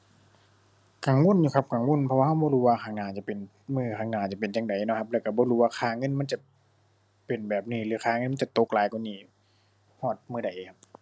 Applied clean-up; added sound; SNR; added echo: none; none; none; none.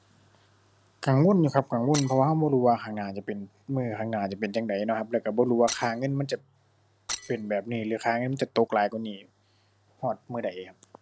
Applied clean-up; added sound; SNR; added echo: none; Shatter; 13 dB; none.